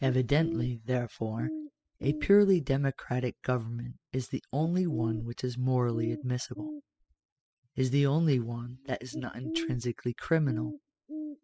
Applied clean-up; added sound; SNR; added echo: classical method spectral subtraction.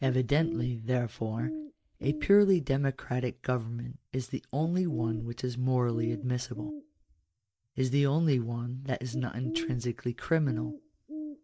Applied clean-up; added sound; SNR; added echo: neural mask model DeepFilterNet 3.